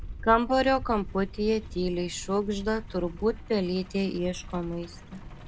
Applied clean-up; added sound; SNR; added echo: none; Truck; 12 dB; none.